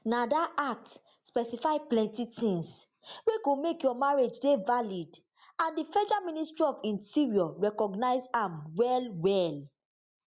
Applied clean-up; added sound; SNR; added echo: none; none; none; none.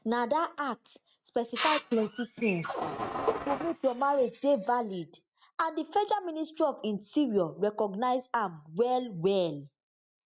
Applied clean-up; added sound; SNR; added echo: neural mask model RNNoise.